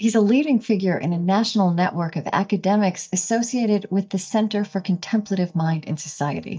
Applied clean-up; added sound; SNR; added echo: neural mask model DeepFilterNet 3.